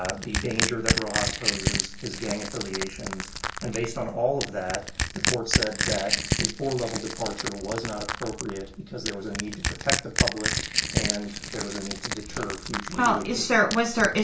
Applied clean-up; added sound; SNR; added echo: none; Crushing; 0 dB; reverberation time 0.3 s.